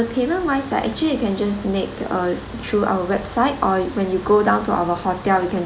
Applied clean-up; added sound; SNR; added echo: none; none; none; none.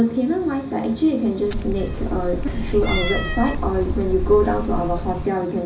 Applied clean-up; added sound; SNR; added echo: none; Cat; 3 dB; reverberation time 0.4 s.